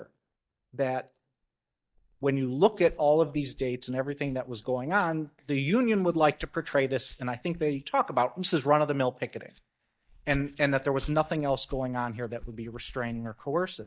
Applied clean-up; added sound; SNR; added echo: neural mask model DeepFilterNet 3.